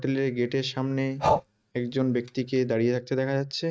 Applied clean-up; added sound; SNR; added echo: neural mask model RNNoise.